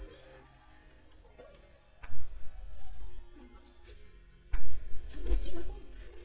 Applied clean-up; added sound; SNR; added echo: neural mask model DeepFilterNet 3.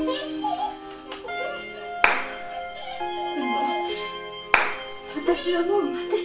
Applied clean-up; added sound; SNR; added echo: none; Clapping; -1 dB; reverberation time 0.3 s.